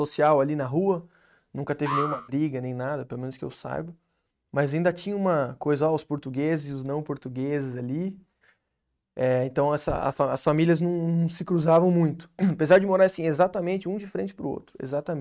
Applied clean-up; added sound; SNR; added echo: neural mask model RNNoise.